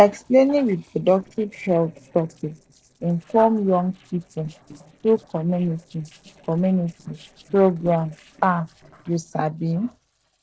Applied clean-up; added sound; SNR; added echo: neural separator model SepFormer DNS4.